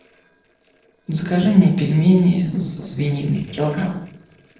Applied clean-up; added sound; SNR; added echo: neural separator model SepFormer DNS4.